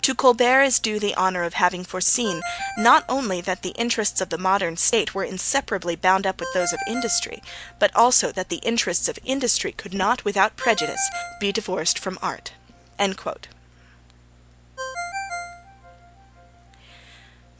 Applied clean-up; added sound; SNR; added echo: none; Ringtone; 14 dB; none.